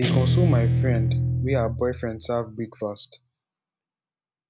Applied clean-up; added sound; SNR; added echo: none; Guitar; -4 dB; none.